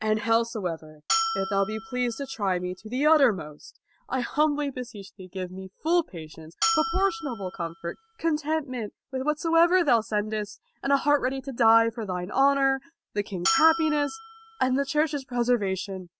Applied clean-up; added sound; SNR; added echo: none; Bell; 6 dB; none.